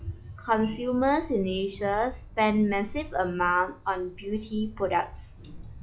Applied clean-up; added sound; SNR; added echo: classical method log-MMSE.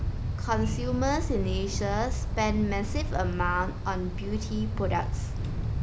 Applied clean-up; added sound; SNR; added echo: none; Wind; -1 dB; none.